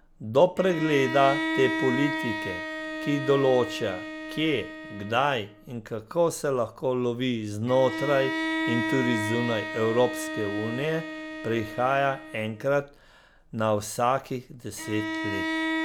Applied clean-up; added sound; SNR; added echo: none; Bowed string instrument; 6 dB; none.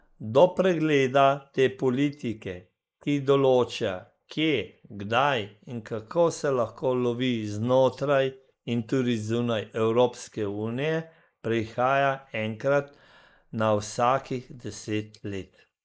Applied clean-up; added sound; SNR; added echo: neural mask model Resemble Enhance denoiser.